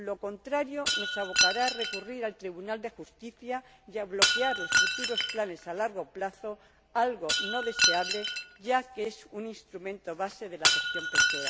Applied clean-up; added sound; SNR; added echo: none; Shatter; -3 dB; none.